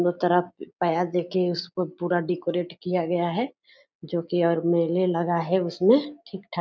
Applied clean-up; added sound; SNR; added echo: none; none; none; none.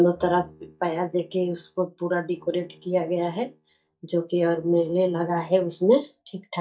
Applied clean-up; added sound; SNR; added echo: neural mask model DeepFilterNet 3.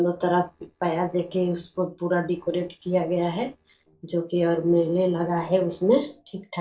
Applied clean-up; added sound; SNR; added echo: neural separator model SepFormer DNS4.